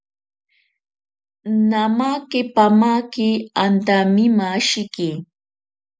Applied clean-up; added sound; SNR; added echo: none; none; none; none.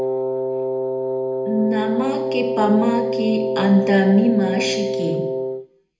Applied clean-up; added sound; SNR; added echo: none; Wind instrument, woodwind instrument; 2 dB; reverberation time 0.8 s.